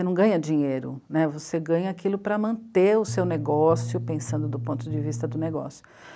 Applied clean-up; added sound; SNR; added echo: none; Bass guitar; 6 dB; none.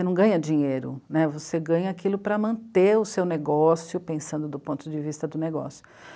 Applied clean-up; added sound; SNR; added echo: none; none; none; none.